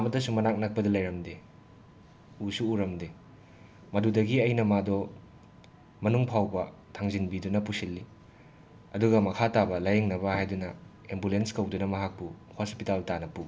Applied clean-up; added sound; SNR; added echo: none; none; none; none.